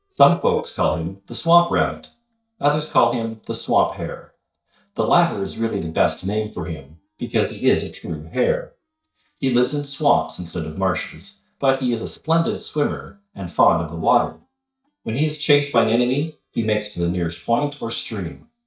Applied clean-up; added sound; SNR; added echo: neural mask model DeepFilterNet 3.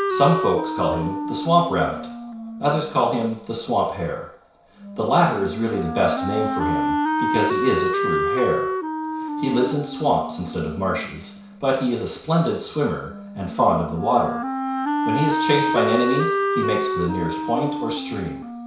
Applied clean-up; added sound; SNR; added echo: none; Wind instrument, woodwind instrument; 3 dB; reverberation time 0.6 s.